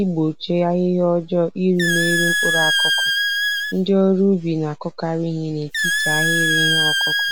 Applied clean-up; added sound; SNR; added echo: none; Squeak; 1 dB; none.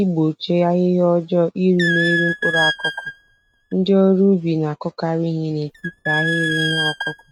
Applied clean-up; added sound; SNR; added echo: neural mask model RNNoise.